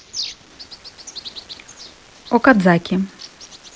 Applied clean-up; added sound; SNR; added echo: neural mask model Resemble Enhance denoiser.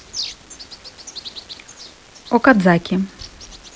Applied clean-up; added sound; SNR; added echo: none; Bird vocalization, bird call, bird song; 15 dB; none.